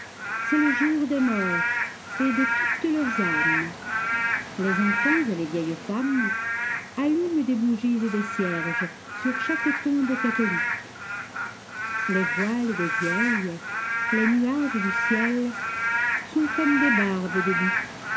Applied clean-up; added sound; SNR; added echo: none; Rain / Frog; 1 dB; none.